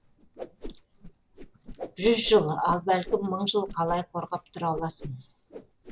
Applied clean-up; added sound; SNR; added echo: none; Whoosh, swoosh, swish; 15 dB; none.